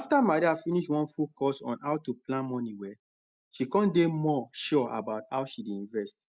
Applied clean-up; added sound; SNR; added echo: none; none; none; none.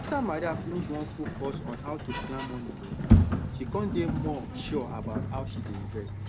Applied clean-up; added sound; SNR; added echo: none; Sliding door; -5 dB; none.